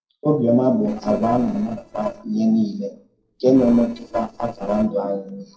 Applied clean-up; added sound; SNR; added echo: neural separator model SepFormer DNS4.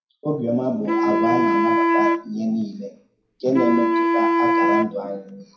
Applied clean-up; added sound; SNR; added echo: none; Wind instrument, woodwind instrument; -4 dB; reverberation time 0.5 s.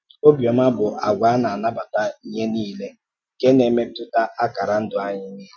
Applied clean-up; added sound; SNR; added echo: none; none; none; none.